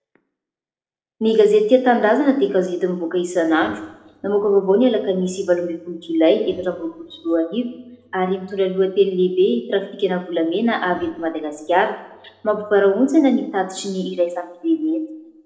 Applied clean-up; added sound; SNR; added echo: neural separator model SepFormer DNS4.